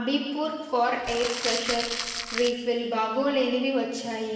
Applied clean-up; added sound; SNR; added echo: none; Crumpling, crinkling; 5 dB; reverberation time 1.2 s.